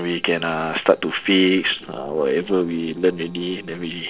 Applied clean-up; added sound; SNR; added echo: neural separator model SepFormer DNS4.